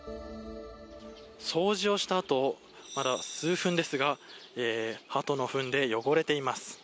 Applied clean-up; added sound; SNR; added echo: none; none; none; none.